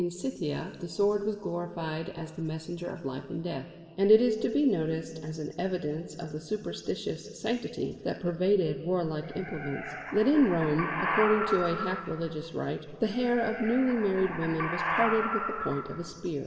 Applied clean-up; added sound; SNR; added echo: none; Animal; 5 dB; reverberation time 1.6 s.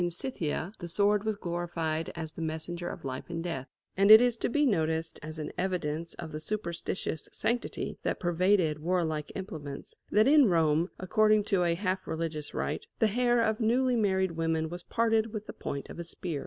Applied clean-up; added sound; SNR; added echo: none; none; none; none.